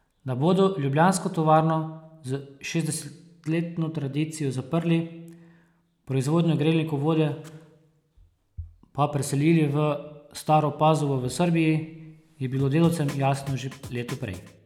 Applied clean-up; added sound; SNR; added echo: none; Drum; 18 dB; none.